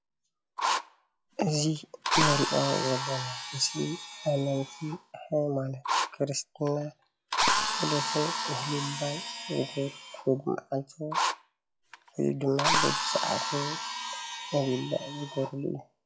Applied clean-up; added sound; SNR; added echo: classical method log-MMSE.